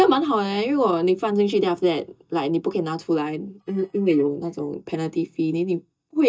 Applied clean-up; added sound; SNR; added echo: neural mask model DeepFilterNet 3.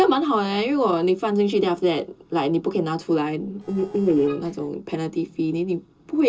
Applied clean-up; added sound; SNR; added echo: neural separator model SepFormer DNS4.